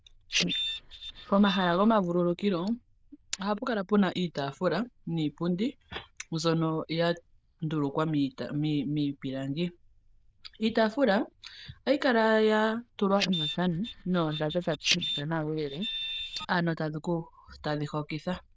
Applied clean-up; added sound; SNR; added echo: neural diffusion model UNIVERSE++.